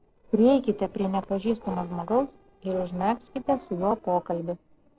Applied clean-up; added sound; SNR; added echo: neural separator model SepFormer DNS4.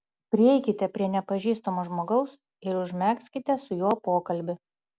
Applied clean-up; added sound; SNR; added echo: none; none; none; none.